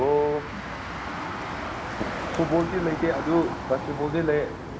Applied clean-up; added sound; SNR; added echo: none; Motor vehicle (road); 6 dB; none.